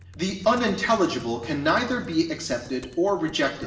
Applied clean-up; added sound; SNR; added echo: none; Computer keyboard; 20 dB; reverberation time 1.0 s.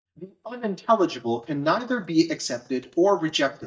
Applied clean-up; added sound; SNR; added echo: neural mask model DeepFilterNet 3.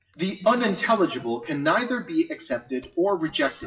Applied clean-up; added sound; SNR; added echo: classical method WPE with log-MMSE.